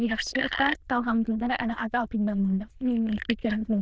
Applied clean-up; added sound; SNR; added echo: neural diffusion model UNIVERSE++.